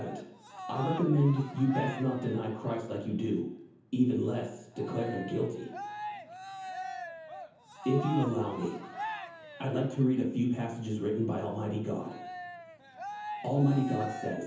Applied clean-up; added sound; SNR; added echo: none; Cheering; 11 dB; reverberation time 0.7 s.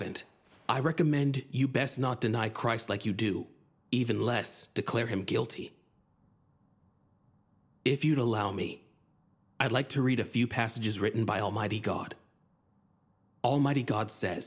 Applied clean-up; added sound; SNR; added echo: none; none; none; none.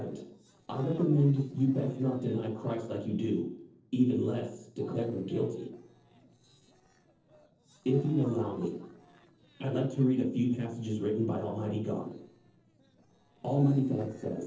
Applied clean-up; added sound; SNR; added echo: neural separator model SepFormer DNS4.